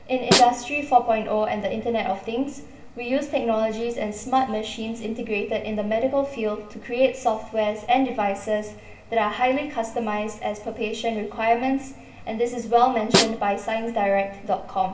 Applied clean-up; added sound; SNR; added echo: none; Snare drum; 2 dB; reverberation time 0.8 s.